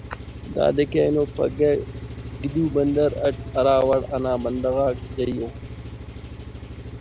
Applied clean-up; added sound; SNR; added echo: none; Engine; 11 dB; none.